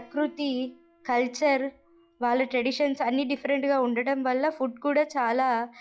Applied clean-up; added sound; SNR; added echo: classical method log-MMSE.